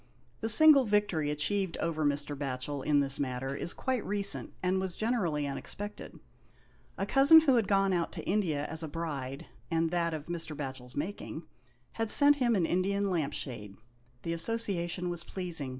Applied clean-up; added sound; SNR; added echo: none; none; none; none.